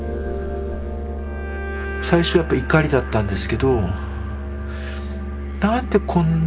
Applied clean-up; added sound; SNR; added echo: none; Musical instrument; 6 dB; none.